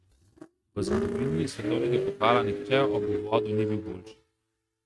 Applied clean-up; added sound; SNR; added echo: neural mask model RNNoise.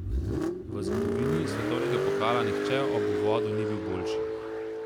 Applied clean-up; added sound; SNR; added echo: none; Car; -5 dB; none.